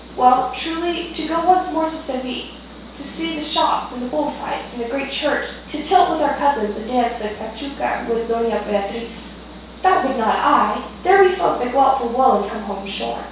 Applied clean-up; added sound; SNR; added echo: none; Cricket; 18 dB; reverberation time 0.6 s.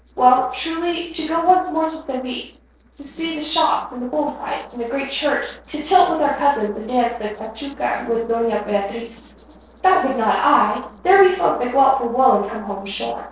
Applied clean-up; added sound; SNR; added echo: neural separator model SepFormer DNS4.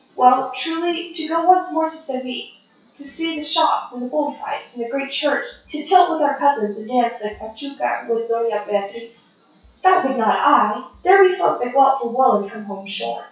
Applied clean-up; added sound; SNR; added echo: classical method WPE with log-MMSE.